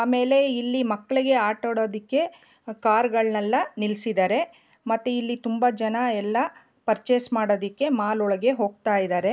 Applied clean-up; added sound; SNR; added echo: none; none; none; none.